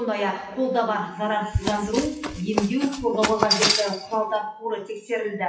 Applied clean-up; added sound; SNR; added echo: classical method WPE with log-MMSE.